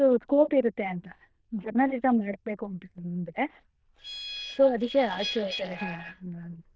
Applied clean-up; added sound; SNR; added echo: neural diffusion model UNIVERSE++.